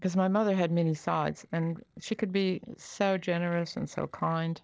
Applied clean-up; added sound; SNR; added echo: neural separator model SepFormer DNS4.